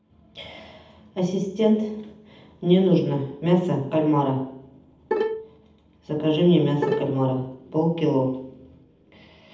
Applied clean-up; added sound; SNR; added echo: none; Bowed string instrument; 5 dB; reverberation time 0.8 s.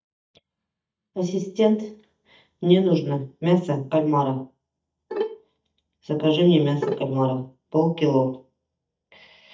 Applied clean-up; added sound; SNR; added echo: neural mask model DeepFilterNet 3.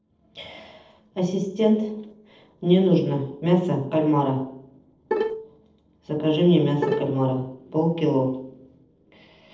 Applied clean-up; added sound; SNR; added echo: neural separator model SepFormer DNS4.